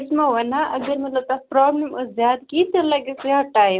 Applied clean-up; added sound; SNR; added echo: none; none; none; none.